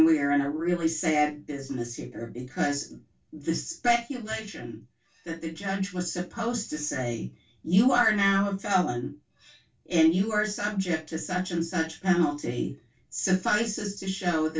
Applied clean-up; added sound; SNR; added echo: none; none; none; reverberation time 0.2 s.